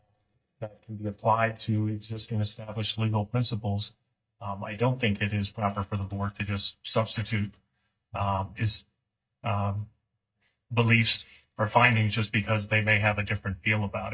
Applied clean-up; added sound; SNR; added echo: neural mask model DeepFilterNet 3.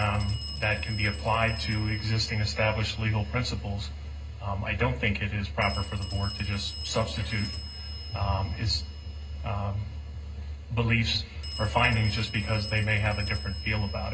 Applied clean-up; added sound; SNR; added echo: none; Telephone; 15 dB; reverberation time 0.2 s.